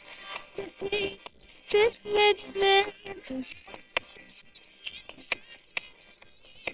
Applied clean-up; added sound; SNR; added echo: neural separator model SepFormer WHAM!.